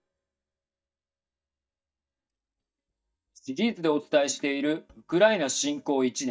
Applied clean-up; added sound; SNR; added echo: neural mask model DeepFilterNet 3.